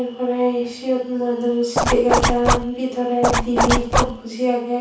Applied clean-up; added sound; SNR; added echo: none; Zipper (clothing); -2 dB; reverberation time 0.6 s.